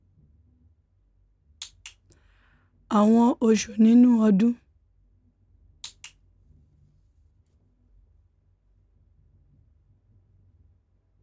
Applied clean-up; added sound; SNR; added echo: none; none; none; none.